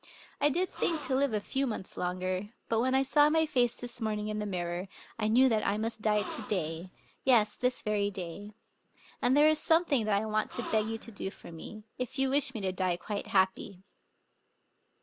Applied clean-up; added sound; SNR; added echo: none; Gasp; 13 dB; none.